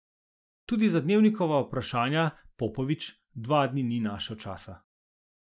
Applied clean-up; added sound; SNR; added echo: none; none; none; none.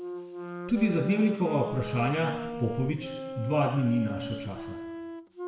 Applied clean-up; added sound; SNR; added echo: none; Wind instrument, woodwind instrument; 8 dB; reverberation time 0.9 s.